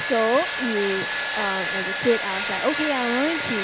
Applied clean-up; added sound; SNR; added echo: none; Domestic sounds, home sounds; 2 dB; none.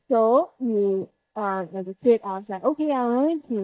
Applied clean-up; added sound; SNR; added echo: neural mask model DeepFilterNet 3.